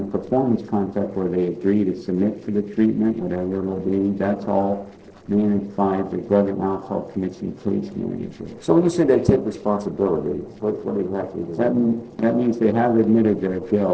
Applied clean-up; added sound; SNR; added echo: neural separator model SepFormer DNS4.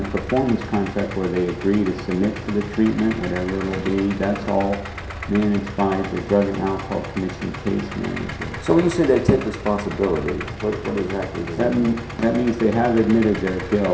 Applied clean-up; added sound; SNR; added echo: none; Idling; 10 dB; reverberation time 0.7 s.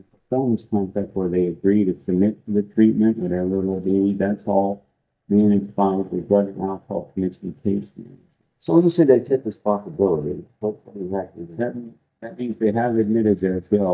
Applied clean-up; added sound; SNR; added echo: neural mask model DeepFilterNet 3.